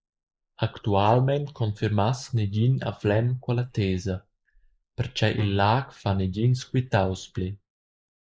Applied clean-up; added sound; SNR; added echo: neural mask model Resemble Enhance denoiser.